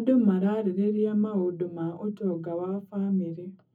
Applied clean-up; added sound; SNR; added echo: none; none; none; reverberation time 0.3 s.